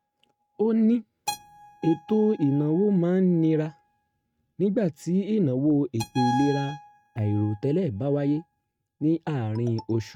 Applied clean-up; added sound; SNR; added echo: neural mask model RNNoise.